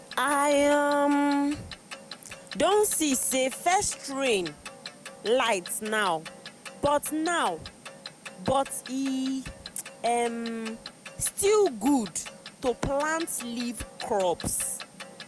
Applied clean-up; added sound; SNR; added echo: none; Clock; 16 dB; none.